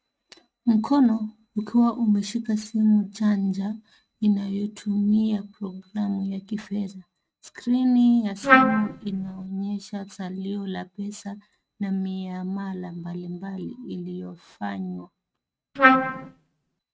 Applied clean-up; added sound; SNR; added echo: neural mask model RNNoise.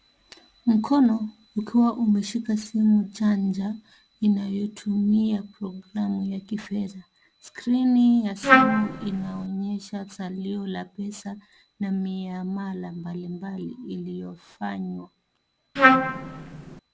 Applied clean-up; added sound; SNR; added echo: none; Trumpet; -5 dB; none.